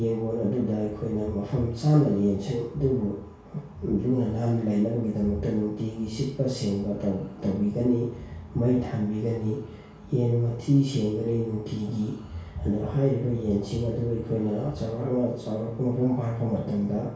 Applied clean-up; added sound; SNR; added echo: none; none; none; reverberation time 0.6 s.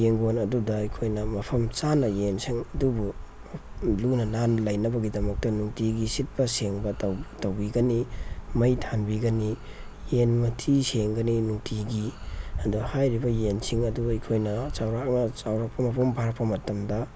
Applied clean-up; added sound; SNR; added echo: none; none; none; none.